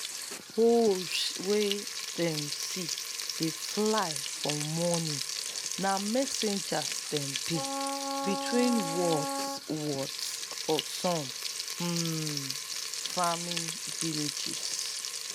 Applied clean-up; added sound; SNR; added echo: none; Frying (food) + Wind instrument, woodwind instrument; 3 dB; none.